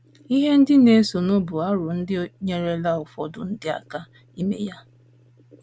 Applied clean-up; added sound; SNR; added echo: none; none; none; none.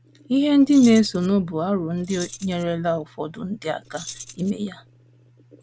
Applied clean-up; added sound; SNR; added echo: none; Keys jangling; 16 dB; none.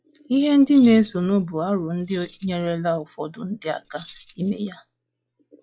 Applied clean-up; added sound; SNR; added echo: classical method log-MMSE.